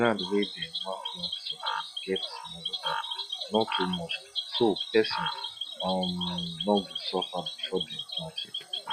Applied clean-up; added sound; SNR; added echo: classical method log-MMSE.